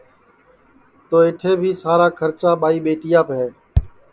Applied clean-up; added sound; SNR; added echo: none; none; none; none.